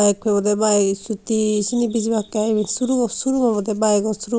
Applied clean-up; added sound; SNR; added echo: none; none; none; none.